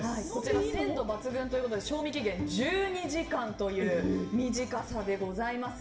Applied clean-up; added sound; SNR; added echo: none; Bowed string instrument; 11 dB; reverberation time 0.7 s.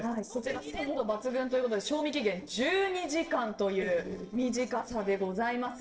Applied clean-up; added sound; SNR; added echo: neural separator model SepFormer DNS4.